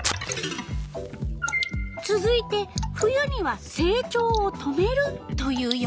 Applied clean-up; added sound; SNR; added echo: none; Drip / Water + Fire; 13 dB; none.